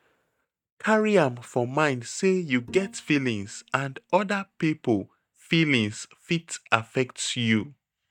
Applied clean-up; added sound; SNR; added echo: neural mask model DeepFilterNet 3.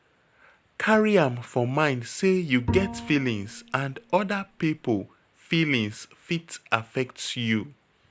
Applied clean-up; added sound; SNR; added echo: none; Bowed string instrument; 9 dB; none.